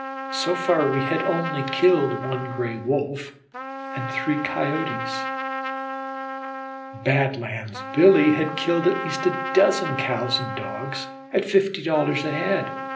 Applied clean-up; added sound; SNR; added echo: none; Trumpet; 7 dB; reverberation time 0.5 s.